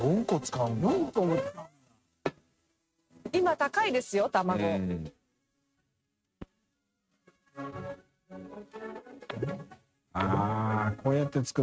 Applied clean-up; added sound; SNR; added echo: neural mask model RNNoise.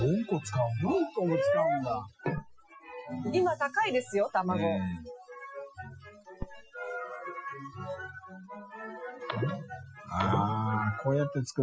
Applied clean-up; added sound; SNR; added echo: classical method Wiener filter.